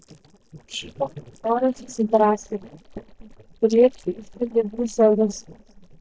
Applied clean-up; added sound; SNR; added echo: neural mask model DeepFilterNet 3.